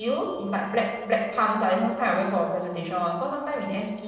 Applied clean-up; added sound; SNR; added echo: neural separator model SepFormer DNS4.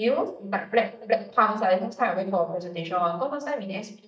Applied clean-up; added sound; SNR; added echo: neural mask model DeepFilterNet 3.